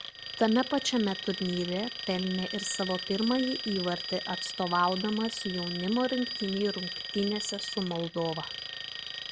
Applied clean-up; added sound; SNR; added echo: none; Alarm; 7 dB; none.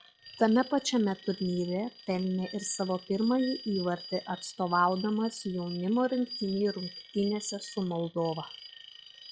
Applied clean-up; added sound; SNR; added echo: classical method log-MMSE.